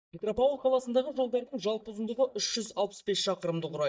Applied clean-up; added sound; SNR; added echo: neural mask model DeepFilterNet 3.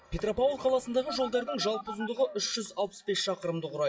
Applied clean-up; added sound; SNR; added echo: classical method WPE with log-MMSE.